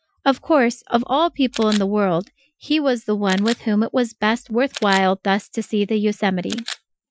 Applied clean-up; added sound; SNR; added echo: classical method Wiener filter.